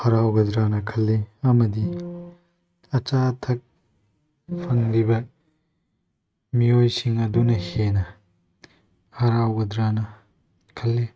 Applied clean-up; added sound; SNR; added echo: neural mask model RNNoise.